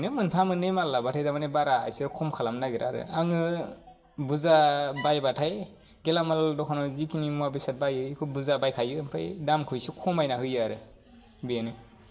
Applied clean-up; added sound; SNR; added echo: none; Bowed string instrument; 17 dB; reverberation time 0.6 s.